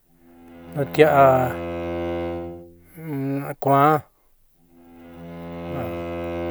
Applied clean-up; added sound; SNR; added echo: none; Bowed string instrument; 9 dB; none.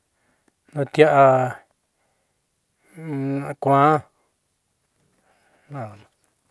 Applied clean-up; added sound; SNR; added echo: none; none; none; none.